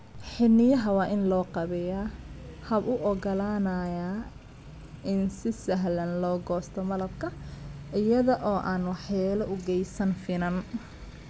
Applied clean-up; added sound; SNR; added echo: none; none; none; none.